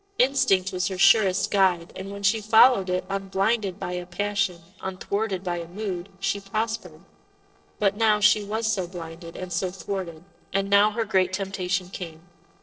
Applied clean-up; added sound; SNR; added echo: neural separator model SepFormer DNS4.